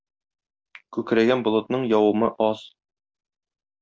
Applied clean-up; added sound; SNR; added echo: none; none; none; none.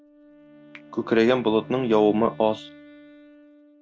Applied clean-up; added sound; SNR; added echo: none; Bowed string instrument + Wind instrument, woodwind instrument; 20 dB; none.